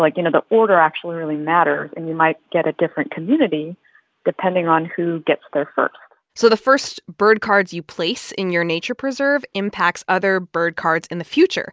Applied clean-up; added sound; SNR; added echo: none; none; none; none.